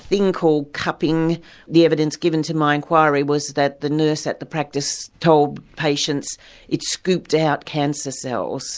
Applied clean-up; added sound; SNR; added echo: none; none; none; none.